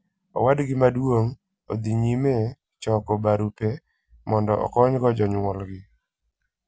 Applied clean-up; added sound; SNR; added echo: none; none; none; none.